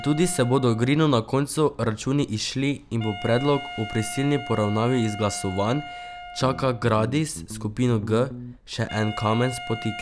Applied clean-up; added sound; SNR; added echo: none; Wind instrument, woodwind instrument + Guitar; 13 dB; none.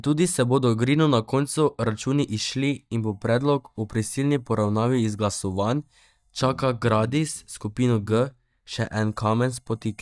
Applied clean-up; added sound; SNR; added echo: neural mask model DeepFilterNet 3.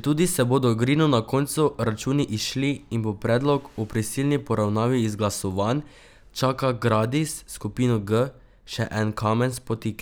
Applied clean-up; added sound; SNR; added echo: none; none; none; none.